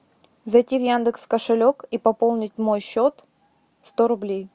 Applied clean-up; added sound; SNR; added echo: none; none; none; none.